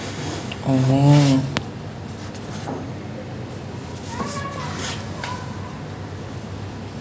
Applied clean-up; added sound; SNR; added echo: none; none; none; none.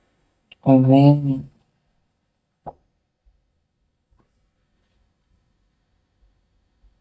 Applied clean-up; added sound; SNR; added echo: neural mask model DeepFilterNet 3.